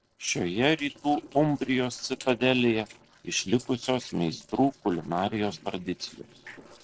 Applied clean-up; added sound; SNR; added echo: neural separator model SepFormer DNS4.